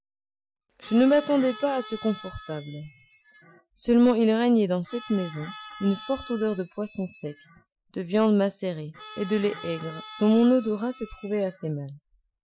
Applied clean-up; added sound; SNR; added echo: classical method Wiener filter.